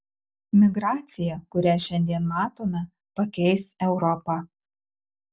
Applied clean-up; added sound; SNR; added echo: none; none; none; none.